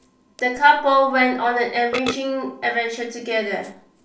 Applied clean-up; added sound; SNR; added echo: none; Burping, eructation; 16 dB; reverberation time 0.3 s.